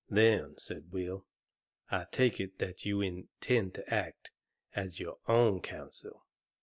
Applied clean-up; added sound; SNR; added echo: none; none; none; none.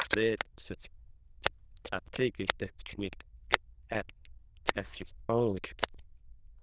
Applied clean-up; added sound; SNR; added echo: neural diffusion model UNIVERSE++.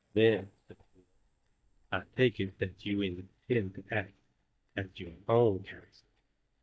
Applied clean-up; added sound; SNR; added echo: neural mask model DeepFilterNet 3.